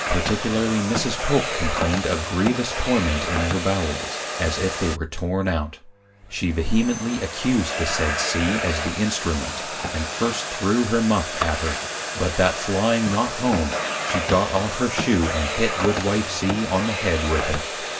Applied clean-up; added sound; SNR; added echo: none; Domestic sounds, home sounds; 4 dB; reverberation time 0.2 s.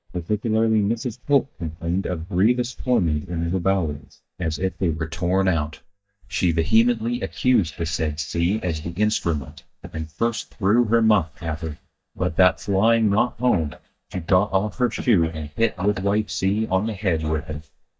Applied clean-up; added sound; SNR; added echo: neural mask model DeepFilterNet 3.